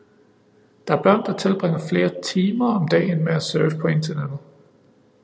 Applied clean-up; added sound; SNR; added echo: none; none; none; none.